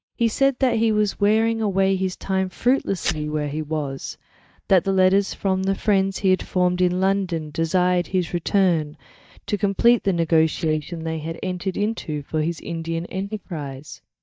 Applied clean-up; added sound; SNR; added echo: neural mask model DeepFilterNet 3.